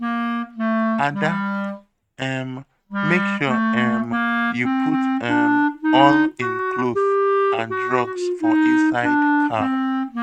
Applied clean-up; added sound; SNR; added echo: neural mask model RNNoise.